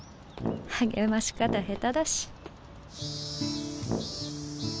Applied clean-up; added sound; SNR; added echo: none; Brass instrument; 5 dB; none.